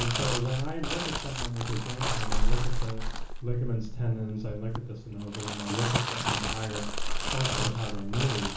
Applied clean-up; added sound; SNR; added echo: none; Crumpling, crinkling; -3 dB; reverberation time 1.2 s.